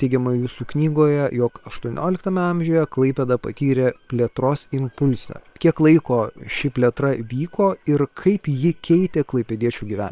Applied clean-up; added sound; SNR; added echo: neural separator model SepFormer WHAM!.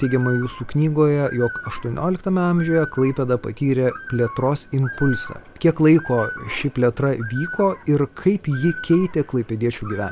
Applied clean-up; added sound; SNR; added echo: none; Bird; 15 dB; none.